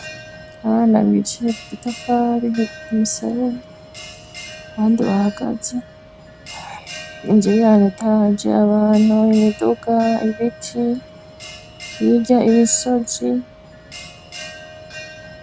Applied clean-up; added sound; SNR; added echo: none; Bell; 18 dB; none.